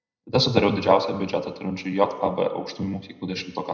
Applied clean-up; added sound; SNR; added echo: none; none; none; reverberation time 0.7 s.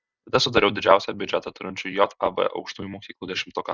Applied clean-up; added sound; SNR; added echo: none; none; none; none.